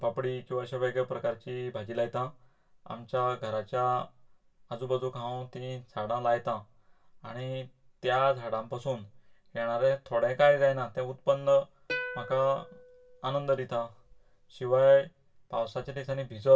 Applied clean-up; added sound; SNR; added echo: none; Plucked string instrument; 13 dB; reverberation time 0.2 s.